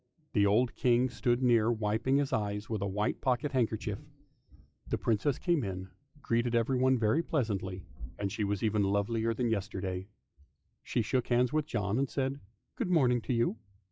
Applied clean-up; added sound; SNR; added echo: classical method log-MMSE.